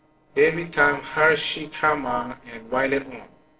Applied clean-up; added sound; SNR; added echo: neural separator model SepFormer DNS4.